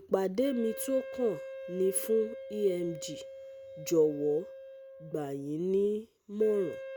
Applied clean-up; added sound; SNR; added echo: none; Wind instrument, woodwind instrument; 13 dB; none.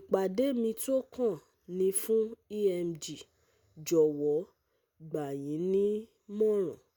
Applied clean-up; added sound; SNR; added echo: none; none; none; none.